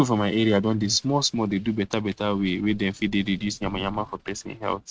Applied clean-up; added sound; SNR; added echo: neural mask model RNNoise.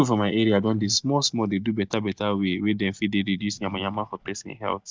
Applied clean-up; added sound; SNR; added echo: neural mask model DeepFilterNet 3.